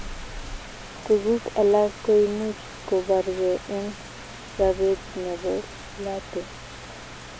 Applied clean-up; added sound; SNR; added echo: none; Rain; 13 dB; none.